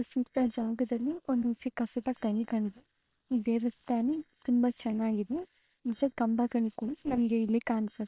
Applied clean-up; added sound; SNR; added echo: neural separator model SepFormer WHAM!.